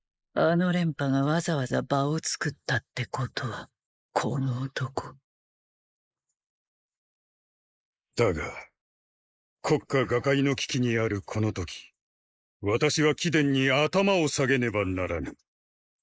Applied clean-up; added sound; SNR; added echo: neural mask model Resemble Enhance denoiser.